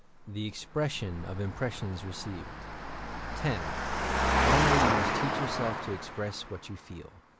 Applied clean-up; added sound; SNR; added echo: none; Engine; -3 dB; none.